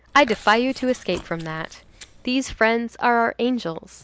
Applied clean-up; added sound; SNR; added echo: none; Chewing, mastication; 20 dB; none.